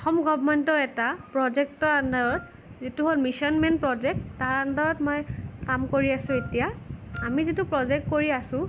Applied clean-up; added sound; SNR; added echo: none; Wind instrument, woodwind instrument; 17 dB; none.